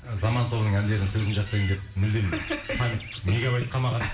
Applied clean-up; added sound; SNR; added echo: none; Bird; 13 dB; reverberation time 0.9 s.